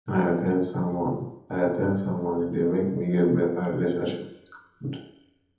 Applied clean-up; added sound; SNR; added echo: none; none; none; reverberation time 1.0 s.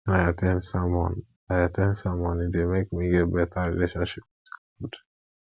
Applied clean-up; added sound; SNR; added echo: none; none; none; none.